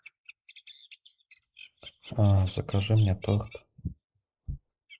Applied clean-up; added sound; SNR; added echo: neural mask model Resemble Enhance denoiser.